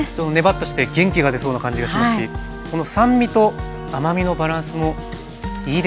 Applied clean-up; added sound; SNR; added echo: none; none; none; none.